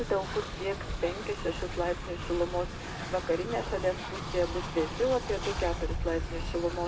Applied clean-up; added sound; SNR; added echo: none; Train; 4 dB; reverberation time 0.2 s.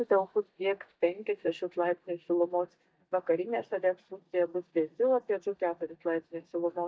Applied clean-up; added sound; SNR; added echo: neural mask model DeepFilterNet 3.